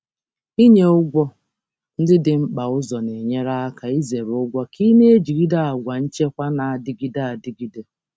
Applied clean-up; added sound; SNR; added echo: none; none; none; none.